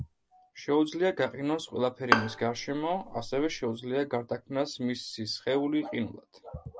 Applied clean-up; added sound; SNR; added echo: none; Bowed string instrument; 1 dB; none.